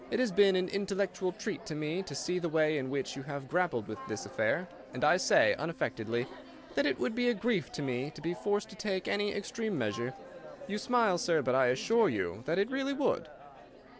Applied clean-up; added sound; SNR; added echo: none; Wind instrument, woodwind instrument + Chatter; 18 dB; none.